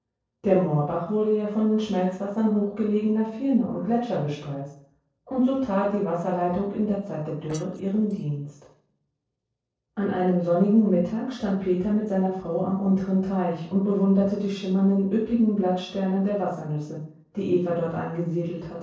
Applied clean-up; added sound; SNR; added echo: neural separator model SepFormer DNS4.